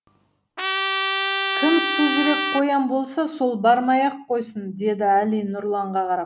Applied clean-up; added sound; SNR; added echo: none; Trumpet; 1 dB; none.